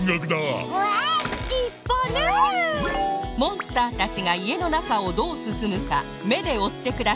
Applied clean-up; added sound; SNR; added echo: none; none; none; none.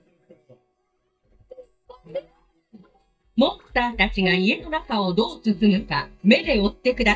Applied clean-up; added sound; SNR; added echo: neural mask model DeepFilterNet 3.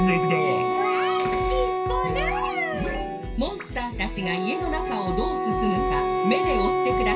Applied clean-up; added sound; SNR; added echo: none; Wind instrument, woodwind instrument; -1 dB; reverberation time 0.2 s.